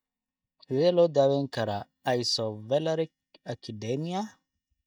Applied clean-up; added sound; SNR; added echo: neural mask model DeepFilterNet 3.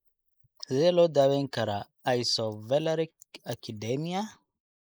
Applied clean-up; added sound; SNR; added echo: neural mask model Resemble Enhance denoiser.